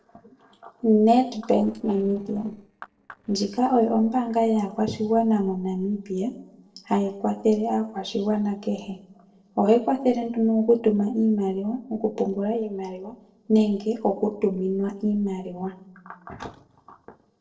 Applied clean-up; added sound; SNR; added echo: neural separator model SepFormer DNS4.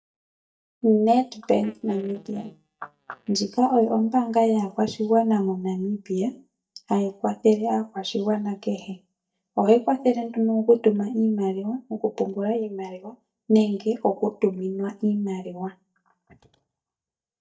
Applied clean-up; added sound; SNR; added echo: neural mask model DeepFilterNet 3.